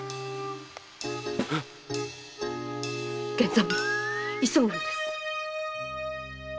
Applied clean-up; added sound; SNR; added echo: none; Snare drum; 9 dB; none.